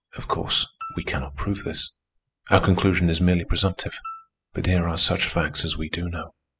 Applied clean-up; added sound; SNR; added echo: classical method spectral subtraction.